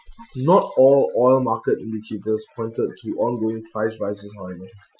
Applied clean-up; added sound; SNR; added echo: classical method Wiener filter.